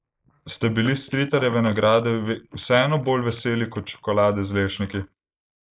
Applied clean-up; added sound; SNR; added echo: neural mask model Resemble Enhance denoiser.